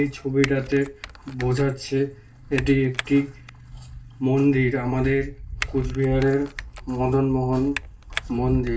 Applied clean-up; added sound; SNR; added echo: none; Typing; 14 dB; reverberation time 0.2 s.